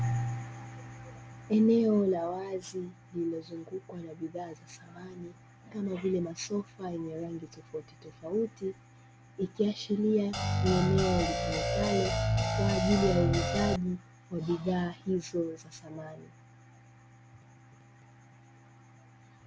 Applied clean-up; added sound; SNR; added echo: none; Guitar; -4 dB; none.